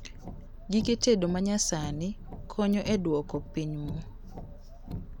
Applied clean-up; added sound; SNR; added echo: none; Car; 10 dB; none.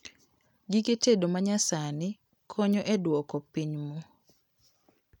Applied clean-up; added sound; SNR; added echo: none; none; none; none.